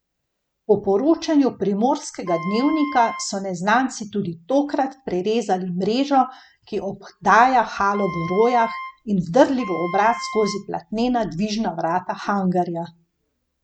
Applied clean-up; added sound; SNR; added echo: none; Wind instrument, woodwind instrument; 11 dB; none.